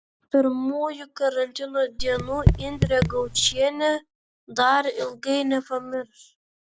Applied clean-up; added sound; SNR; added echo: none; Raindrop / Drip; -1 dB; none.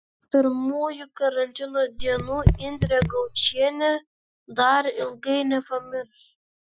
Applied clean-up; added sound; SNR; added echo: classical method Wiener filter.